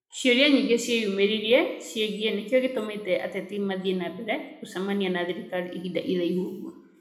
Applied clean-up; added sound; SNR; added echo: none; none; none; reverberation time 0.9 s.